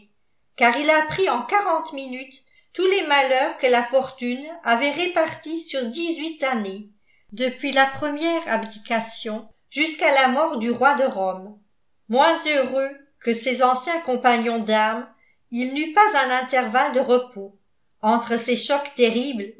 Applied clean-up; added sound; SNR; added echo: none; none; none; none.